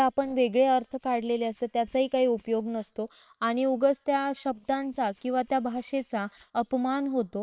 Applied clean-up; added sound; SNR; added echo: neural separator model SepFormer WHAM!.